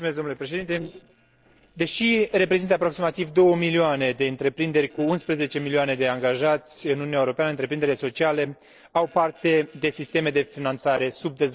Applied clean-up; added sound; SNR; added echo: neural separator model SepFormer DNS4.